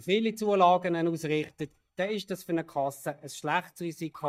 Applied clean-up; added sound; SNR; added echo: neural mask model DeepFilterNet 3.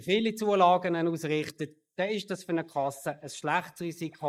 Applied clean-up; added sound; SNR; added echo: neural mask model Resemble Enhance denoiser.